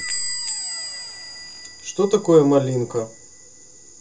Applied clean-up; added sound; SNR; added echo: none; Squeak / Bell; 9 dB; reverberation time 0.2 s.